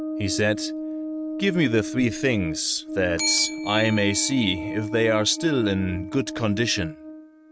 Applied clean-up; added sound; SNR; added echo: neural mask model RNNoise.